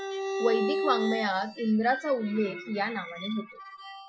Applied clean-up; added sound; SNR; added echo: classical method Wiener filter.